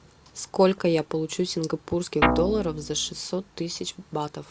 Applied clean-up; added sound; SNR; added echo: none; Guitar; -1 dB; none.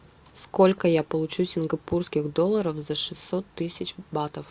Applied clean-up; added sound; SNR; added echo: none; none; none; none.